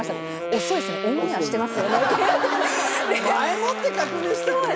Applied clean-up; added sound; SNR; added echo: none; Wind instrument, woodwind instrument; 8 dB; none.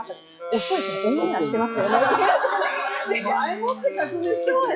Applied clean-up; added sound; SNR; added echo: classical method log-MMSE.